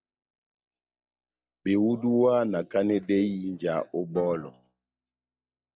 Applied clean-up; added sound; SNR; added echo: neural mask model DeepFilterNet 3.